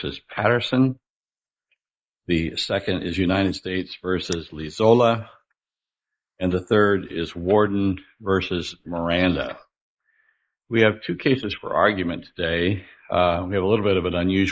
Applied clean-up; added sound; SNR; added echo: neural mask model Resemble Enhance denoiser.